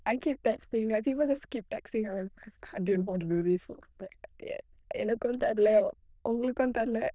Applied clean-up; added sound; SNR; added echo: neural diffusion model UNIVERSE++.